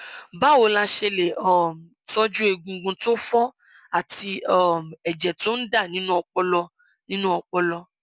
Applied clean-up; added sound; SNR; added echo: none; none; none; none.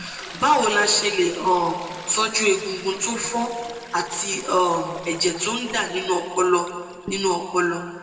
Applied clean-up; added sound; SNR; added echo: none; Toilet flush; 17 dB; reverberation time 1.5 s.